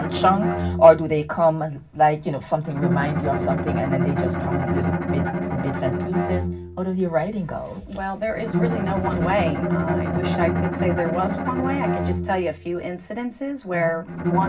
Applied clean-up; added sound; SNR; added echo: none; Bowed string instrument; 2 dB; reverberation time 0.4 s.